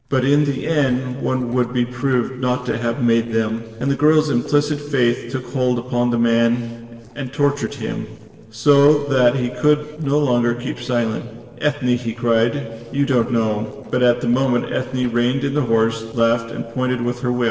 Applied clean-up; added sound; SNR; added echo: neural separator model SepFormer DNS4.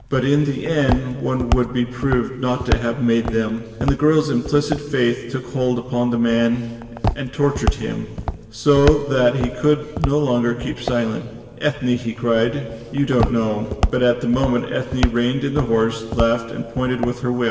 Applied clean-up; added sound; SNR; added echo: none; Walk, footsteps; 7 dB; reverberation time 1.8 s.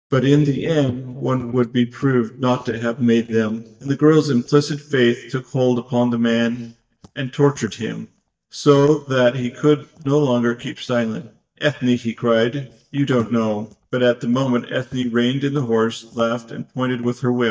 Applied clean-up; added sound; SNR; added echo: neural mask model DeepFilterNet 3.